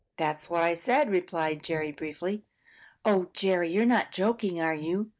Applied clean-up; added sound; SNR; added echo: neural mask model DeepFilterNet 3.